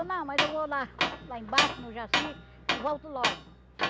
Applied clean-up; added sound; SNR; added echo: none; Tools; -3 dB; none.